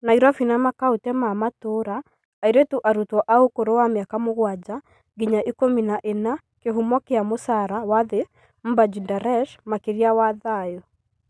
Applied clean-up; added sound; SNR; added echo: none; none; none; none.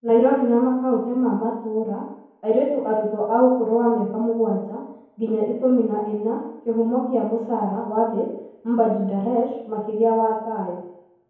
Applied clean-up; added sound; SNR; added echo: none; none; none; reverberation time 0.9 s.